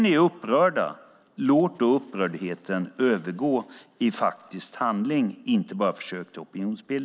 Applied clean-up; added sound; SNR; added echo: none; none; none; none.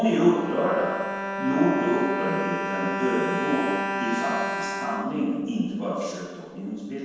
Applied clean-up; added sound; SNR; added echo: none; Bowed string instrument; 4 dB; reverberation time 1.2 s.